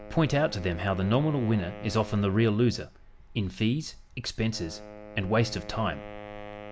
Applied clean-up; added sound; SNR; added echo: none; Wind instrument, woodwind instrument; 16 dB; none.